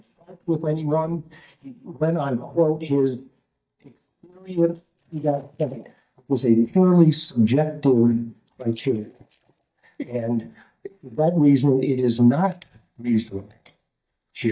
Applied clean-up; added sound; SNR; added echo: neural mask model DeepFilterNet 3.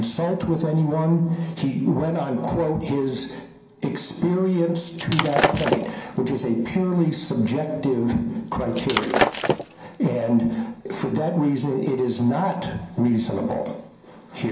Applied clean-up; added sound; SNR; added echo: none; Shatter; 0 dB; reverberation time 0.5 s.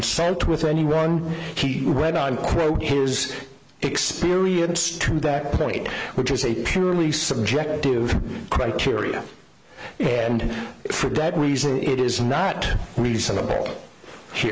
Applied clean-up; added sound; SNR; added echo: none; none; none; none.